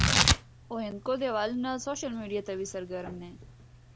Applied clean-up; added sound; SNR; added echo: none; Tearing; -2 dB; none.